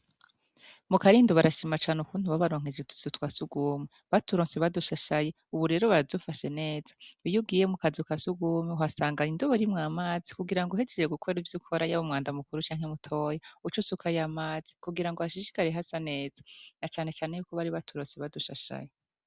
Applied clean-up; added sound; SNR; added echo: none; none; none; none.